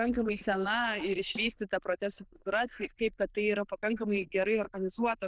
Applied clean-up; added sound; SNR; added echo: neural diffusion model UNIVERSE++.